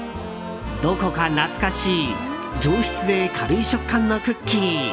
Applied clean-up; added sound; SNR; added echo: none; none; none; none.